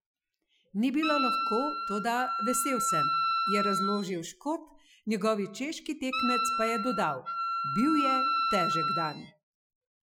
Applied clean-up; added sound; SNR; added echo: classical method Wiener filter.